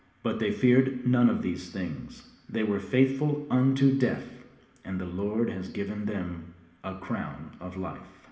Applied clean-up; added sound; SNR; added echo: none; none; none; reverberation time 1.0 s.